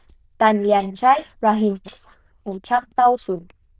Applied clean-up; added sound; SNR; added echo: neural diffusion model UNIVERSE++.